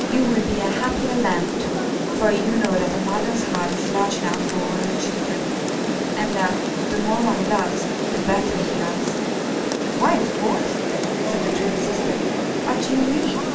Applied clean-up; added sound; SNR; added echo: none; Rain; -2 dB; reverberation time 0.3 s.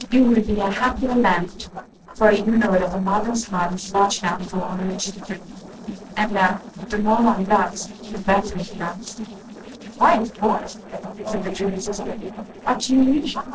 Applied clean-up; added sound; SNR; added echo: neural separator model SepFormer DNS4.